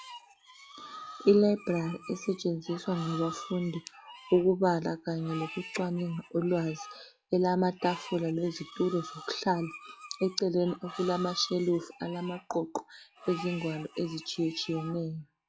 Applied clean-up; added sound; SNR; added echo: classical method log-MMSE.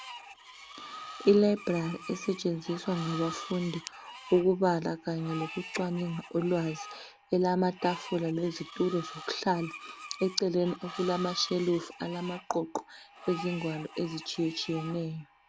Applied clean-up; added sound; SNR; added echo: none; Screech; 14 dB; none.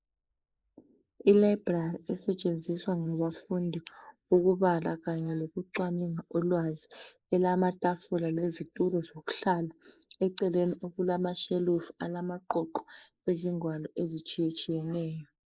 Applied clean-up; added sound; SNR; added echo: neural mask model Resemble Enhance denoiser.